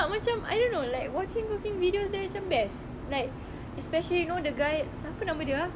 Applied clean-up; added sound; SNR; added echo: none; none; none; none.